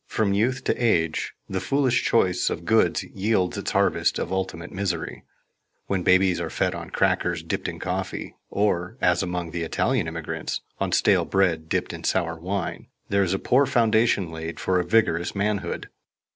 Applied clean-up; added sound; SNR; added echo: none; none; none; none.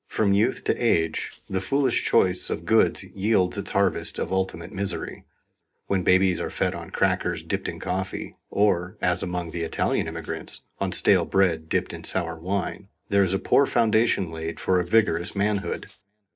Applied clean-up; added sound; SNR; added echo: neural separator model SepFormer DNS4.